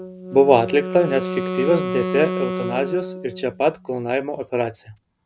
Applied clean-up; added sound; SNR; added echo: none; Wind instrument, woodwind instrument; 7 dB; none.